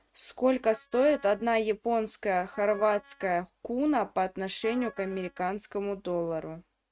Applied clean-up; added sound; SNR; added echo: neural mask model RNNoise.